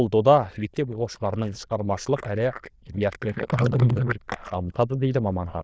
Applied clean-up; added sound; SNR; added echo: neural diffusion model UNIVERSE++.